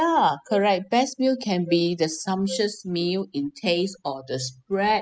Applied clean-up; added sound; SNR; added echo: classical method spectral subtraction.